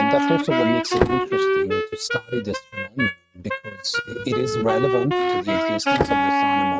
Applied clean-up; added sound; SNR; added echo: neural mask model RNNoise.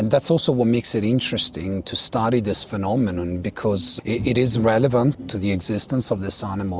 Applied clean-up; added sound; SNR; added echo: none; none; none; none.